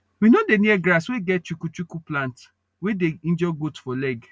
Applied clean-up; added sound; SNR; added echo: none; none; none; none.